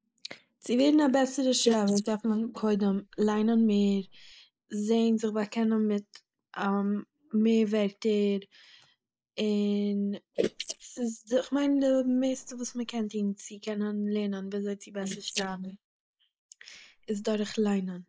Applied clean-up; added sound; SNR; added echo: neural mask model Resemble Enhance denoiser.